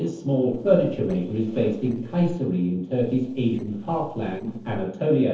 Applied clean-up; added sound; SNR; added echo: neural separator model SepFormer DNS4.